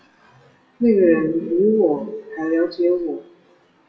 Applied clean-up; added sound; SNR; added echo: classical method WPE with log-MMSE.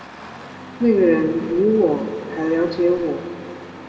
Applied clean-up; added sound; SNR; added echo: none; Engine starting; 17 dB; reverberation time 2.0 s.